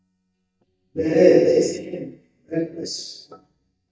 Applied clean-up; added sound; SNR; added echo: neural mask model DeepFilterNet 3.